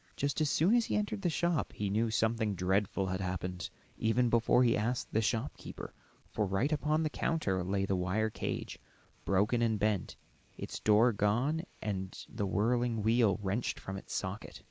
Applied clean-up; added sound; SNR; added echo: none; none; none; none.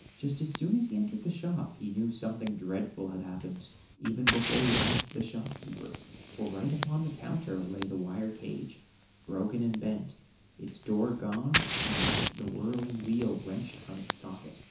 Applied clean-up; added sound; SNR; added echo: none; Fire; 0 dB; reverberation time 0.9 s.